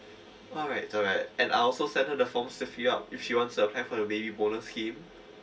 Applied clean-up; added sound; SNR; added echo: none; none; none; reverberation time 0.2 s.